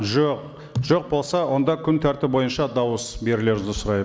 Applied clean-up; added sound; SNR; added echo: none; none; none; none.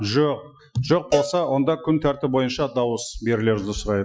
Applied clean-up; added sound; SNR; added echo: classical method Wiener filter.